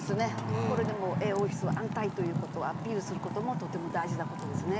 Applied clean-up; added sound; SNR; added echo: none; Fire; 2 dB; none.